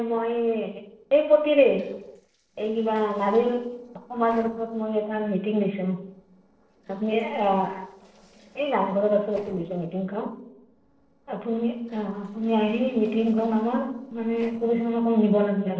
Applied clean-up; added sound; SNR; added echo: neural separator model SepFormer DNS4.